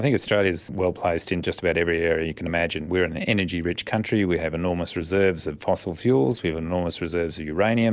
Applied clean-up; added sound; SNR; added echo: none; none; none; none.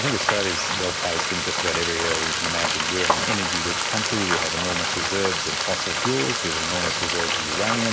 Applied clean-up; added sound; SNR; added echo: none; Frying (food); -4 dB; none.